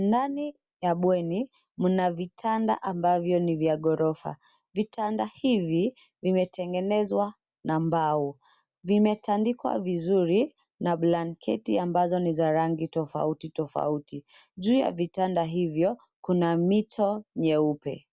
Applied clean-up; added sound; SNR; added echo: none; none; none; none.